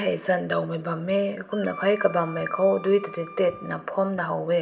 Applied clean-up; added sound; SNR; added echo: none; Wind instrument, woodwind instrument; 18 dB; reverberation time 1.1 s.